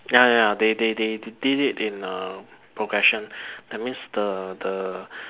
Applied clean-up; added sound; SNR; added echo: none; none; none; none.